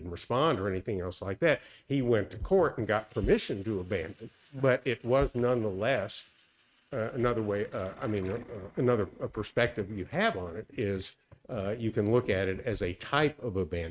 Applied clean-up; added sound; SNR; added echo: neural mask model RNNoise.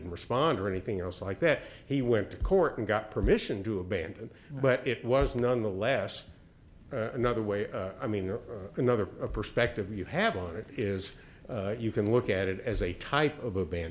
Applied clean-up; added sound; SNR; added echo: none; none; none; none.